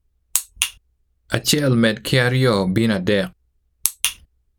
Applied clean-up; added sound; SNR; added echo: none; none; none; none.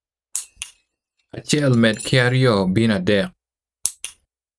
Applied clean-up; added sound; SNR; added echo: neural mask model RNNoise.